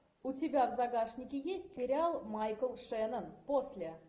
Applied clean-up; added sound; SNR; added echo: neural mask model Resemble Enhance denoiser.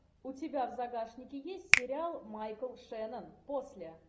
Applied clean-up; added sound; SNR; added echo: none; Finger snapping; -5 dB; none.